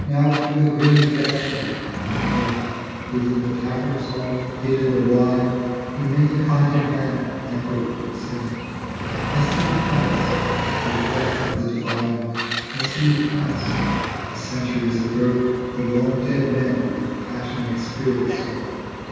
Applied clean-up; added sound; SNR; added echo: none; Engine; 6 dB; reverberation time 2.1 s.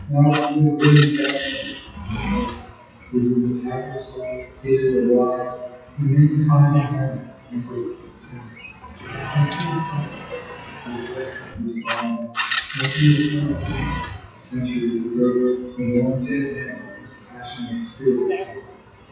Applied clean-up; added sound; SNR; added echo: classical method WPE with log-MMSE.